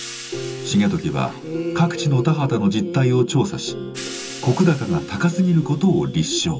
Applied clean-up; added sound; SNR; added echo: none; Hi-hat; 20 dB; reverberation time 0.2 s.